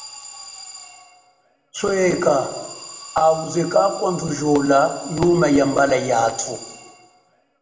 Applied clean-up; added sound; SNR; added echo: none; Alarm; 16 dB; reverberation time 0.9 s.